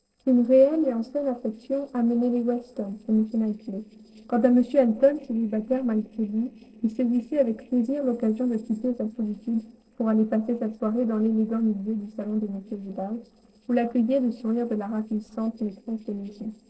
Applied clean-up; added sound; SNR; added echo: neural separator model SepFormer DNS4.